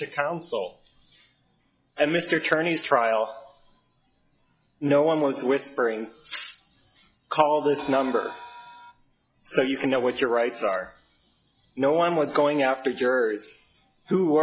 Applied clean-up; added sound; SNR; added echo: classical method log-MMSE.